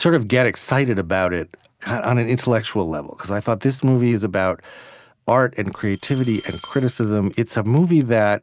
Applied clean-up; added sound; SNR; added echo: neural mask model RNNoise.